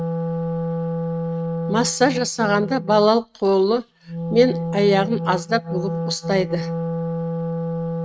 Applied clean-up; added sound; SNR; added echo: neural mask model RNNoise.